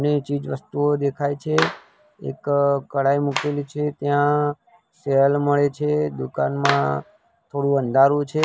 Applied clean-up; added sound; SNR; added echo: none; Clapping; 13 dB; none.